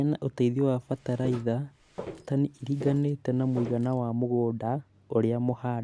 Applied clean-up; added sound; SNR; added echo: none; Walk, footsteps; 15 dB; none.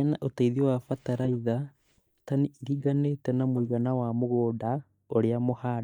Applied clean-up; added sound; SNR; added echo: neural mask model DeepFilterNet 3.